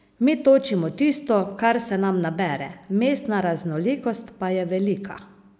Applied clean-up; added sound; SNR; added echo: none; none; none; none.